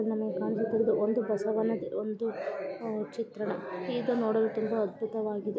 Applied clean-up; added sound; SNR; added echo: none; none; none; none.